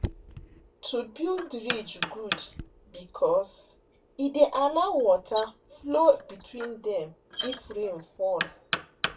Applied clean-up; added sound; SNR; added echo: none; Knock; 10 dB; reverberation time 0.2 s.